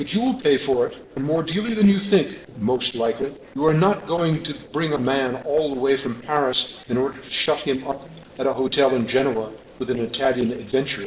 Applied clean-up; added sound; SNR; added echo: neural separator model SepFormer DNS4.